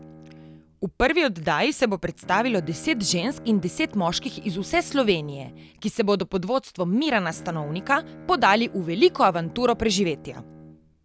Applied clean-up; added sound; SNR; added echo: none; Bowed string instrument; 20 dB; none.